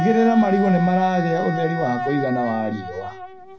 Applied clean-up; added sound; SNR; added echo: none; Wind instrument, woodwind instrument; 7 dB; reverberation time 0.4 s.